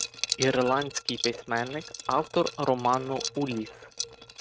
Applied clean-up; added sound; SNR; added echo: neural mask model RNNoise.